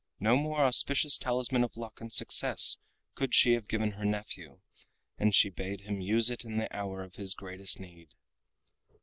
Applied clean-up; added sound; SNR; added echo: none; none; none; none.